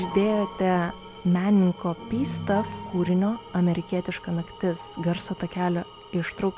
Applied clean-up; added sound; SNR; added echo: none; none; none; none.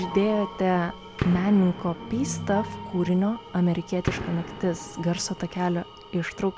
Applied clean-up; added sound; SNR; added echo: none; Gunshot, gunfire; 12 dB; none.